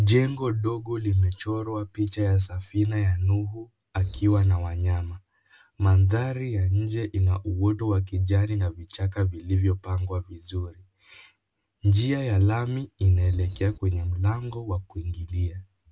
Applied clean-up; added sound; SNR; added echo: none; Wild animals; 10 dB; none.